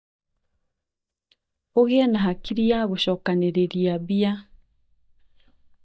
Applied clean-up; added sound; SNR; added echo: neural mask model DeepFilterNet 3.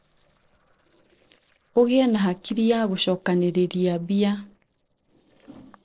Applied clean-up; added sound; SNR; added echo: neural separator model SepFormer DNS4.